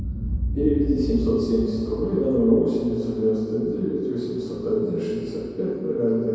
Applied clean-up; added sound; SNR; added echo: none; Boom; 9 dB; reverberation time 2.2 s.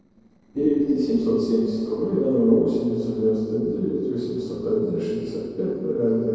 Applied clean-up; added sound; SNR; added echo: neural separator model SepFormer DNS4.